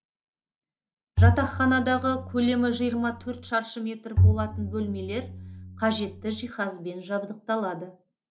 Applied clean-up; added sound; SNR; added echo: none; Bowed string instrument; -2 dB; none.